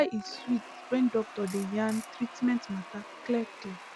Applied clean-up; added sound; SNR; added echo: none; Ratchet, pawl / Percussion + Applause / Crowd / Cheering; 14 dB; none.